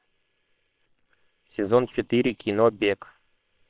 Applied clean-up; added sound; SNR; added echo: neural separator model SepFormer WHAM!.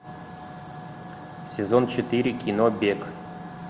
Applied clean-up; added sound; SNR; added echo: none; none; none; none.